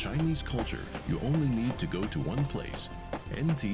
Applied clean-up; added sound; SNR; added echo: none; Run; 12 dB; none.